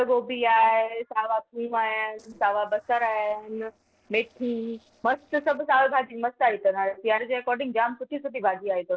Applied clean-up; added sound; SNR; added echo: neural separator model SepFormer DNS4.